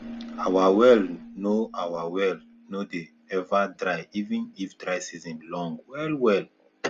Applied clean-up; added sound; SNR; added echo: none; Keyboard (musical); 20 dB; none.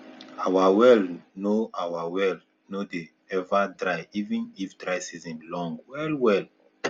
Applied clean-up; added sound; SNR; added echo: none; none; none; none.